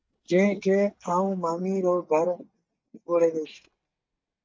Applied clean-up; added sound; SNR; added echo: neural mask model DeepFilterNet 3.